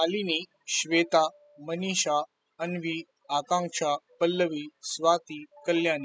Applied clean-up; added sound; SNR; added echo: classical method spectral subtraction.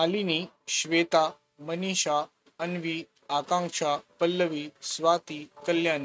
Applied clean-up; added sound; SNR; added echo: neural mask model RNNoise.